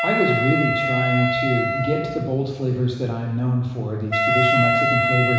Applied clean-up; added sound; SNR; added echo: none; Wind instrument, woodwind instrument; 0 dB; reverberation time 1.0 s.